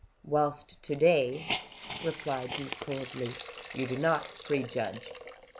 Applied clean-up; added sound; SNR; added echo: none; Hiss; 8 dB; none.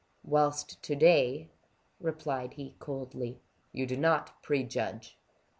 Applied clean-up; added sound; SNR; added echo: none; none; none; none.